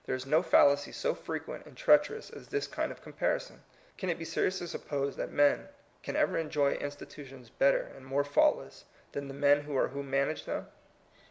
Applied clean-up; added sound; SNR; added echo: none; none; none; none.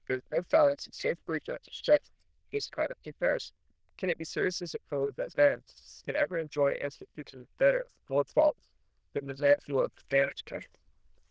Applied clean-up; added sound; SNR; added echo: neural diffusion model UNIVERSE++.